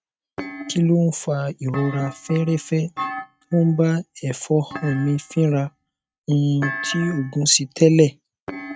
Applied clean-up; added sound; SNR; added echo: neural mask model RNNoise.